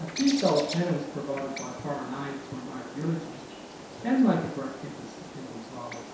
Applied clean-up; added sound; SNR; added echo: none; Bird; 10 dB; reverberation time 0.7 s.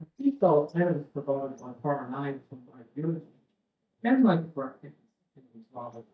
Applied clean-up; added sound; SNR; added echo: neural mask model DeepFilterNet 3.